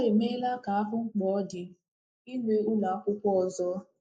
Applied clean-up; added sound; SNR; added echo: neural mask model Resemble Enhance denoiser.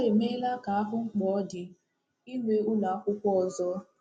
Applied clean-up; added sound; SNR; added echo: none; none; none; none.